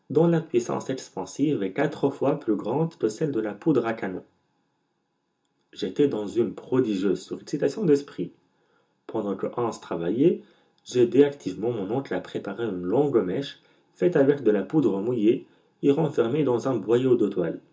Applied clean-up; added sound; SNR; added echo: none; none; none; reverberation time 0.2 s.